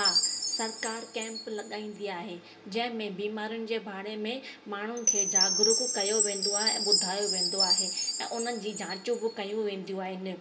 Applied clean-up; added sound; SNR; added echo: none; Chime; -3 dB; reverberation time 0.2 s.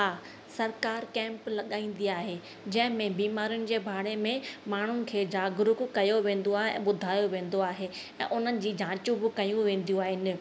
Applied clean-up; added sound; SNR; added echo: none; none; none; none.